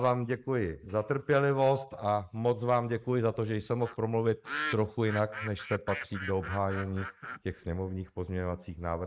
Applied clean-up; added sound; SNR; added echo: neural mask model Resemble Enhance denoiser.